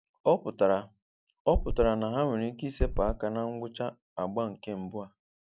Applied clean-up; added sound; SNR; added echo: neural mask model Resemble Enhance denoiser.